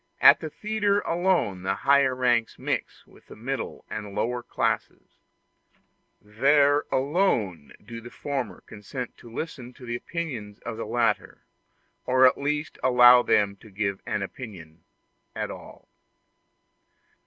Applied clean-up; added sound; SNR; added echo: none; none; none; none.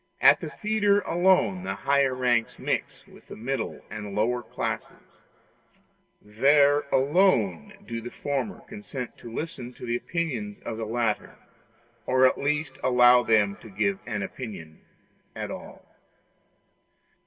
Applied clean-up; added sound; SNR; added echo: none; none; none; reverberation time 2.3 s.